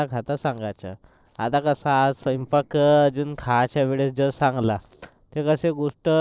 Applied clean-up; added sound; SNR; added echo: neural separator model SepFormer DNS4.